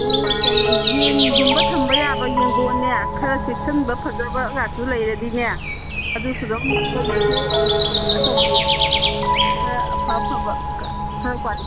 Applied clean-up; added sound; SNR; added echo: none; Piano + Breathing; -5 dB; none.